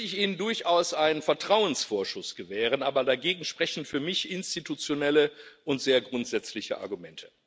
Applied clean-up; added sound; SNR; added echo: none; none; none; none.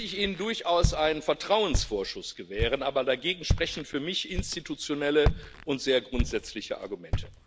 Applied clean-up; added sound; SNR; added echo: none; Walk, footsteps; 4 dB; none.